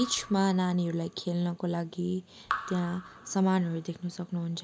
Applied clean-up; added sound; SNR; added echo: none; Raindrop / Drip; 14 dB; none.